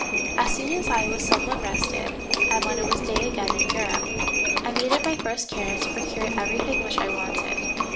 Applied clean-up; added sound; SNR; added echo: none; Livestock, farm animals, working animals; -4 dB; reverberation time 2.7 s.